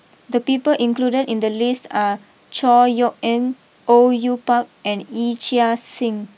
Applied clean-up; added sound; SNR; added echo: none; none; none; none.